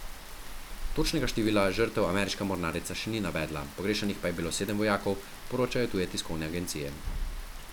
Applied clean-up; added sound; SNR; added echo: none; Rain; 7 dB; none.